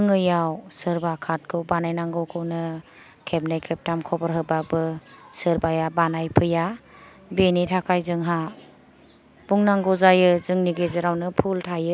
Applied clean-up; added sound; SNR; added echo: none; none; none; none.